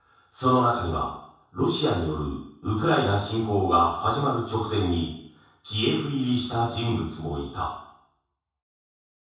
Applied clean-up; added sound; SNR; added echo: none; none; none; reverberation time 0.7 s.